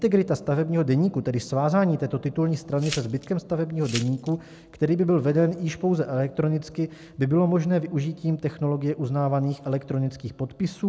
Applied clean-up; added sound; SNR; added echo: none; Glass; 15 dB; none.